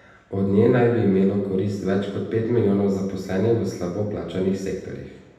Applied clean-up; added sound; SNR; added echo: none; none; none; reverberation time 0.9 s.